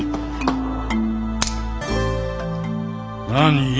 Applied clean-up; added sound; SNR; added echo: none; none; none; none.